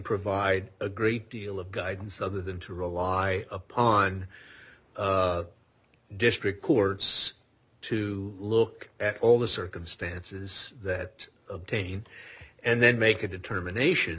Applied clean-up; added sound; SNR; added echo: none; none; none; none.